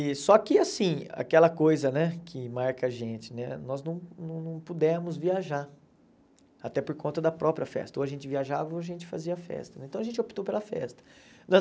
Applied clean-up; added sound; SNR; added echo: none; none; none; none.